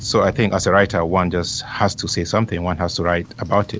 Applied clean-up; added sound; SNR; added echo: none; Rain; 18 dB; none.